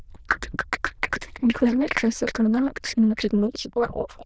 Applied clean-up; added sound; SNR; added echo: neural diffusion model UNIVERSE++.